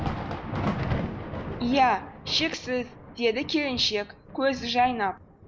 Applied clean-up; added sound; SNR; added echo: none; Thunder; 6 dB; none.